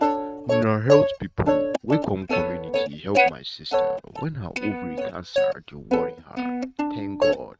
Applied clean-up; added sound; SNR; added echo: neural mask model RNNoise.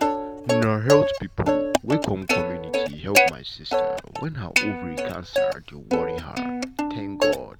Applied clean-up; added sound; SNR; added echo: none; Plucked string instrument; -4 dB; none.